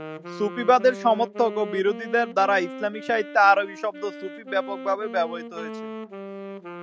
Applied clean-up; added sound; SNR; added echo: none; Wind instrument, woodwind instrument; 12 dB; none.